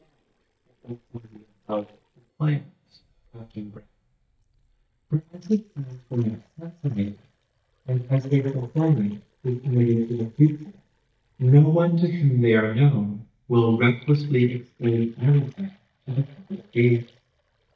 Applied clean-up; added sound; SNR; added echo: neural mask model DeepFilterNet 3.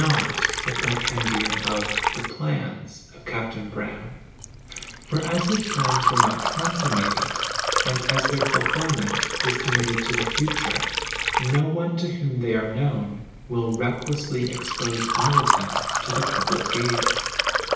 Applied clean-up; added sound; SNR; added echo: none; Liquid; -1 dB; reverberation time 0.9 s.